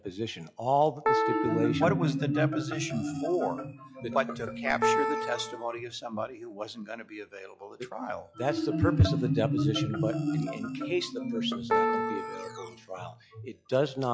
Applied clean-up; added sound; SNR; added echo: classical method log-MMSE.